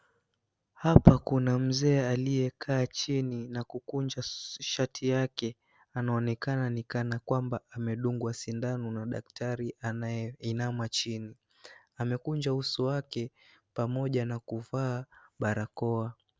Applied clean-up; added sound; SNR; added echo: none; none; none; none.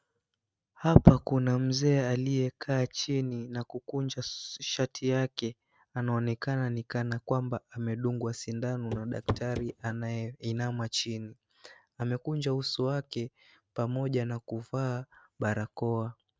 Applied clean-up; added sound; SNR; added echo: neural mask model RNNoise.